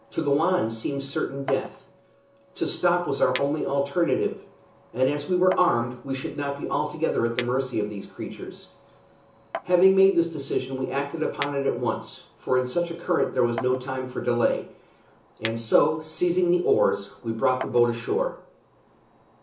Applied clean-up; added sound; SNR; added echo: none; Chink, clink; 10 dB; reverberation time 0.8 s.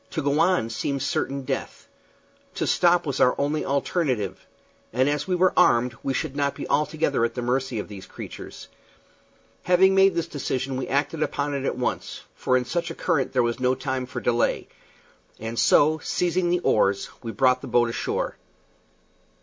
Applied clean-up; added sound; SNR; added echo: none; none; none; none.